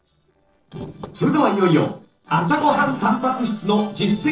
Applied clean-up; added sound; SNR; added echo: neural separator model SepFormer DNS4.